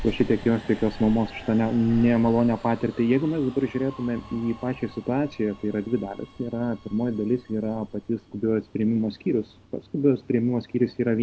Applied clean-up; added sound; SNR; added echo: none; Subway, metro, underground; 18 dB; none.